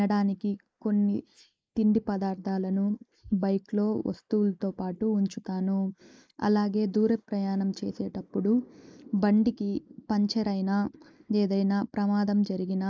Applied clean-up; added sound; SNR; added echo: neural mask model Resemble Enhance denoiser.